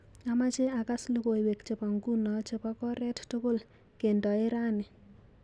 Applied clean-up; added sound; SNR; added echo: none; none; none; none.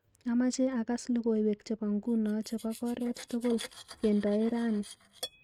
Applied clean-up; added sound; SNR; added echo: neural mask model RNNoise.